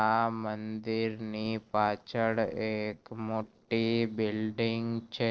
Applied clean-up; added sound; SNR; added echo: neural separator model SepFormer DNS4.